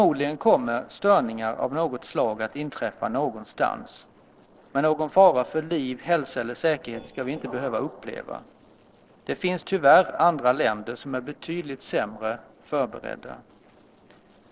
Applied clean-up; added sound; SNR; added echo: neural separator model SepFormer DNS4.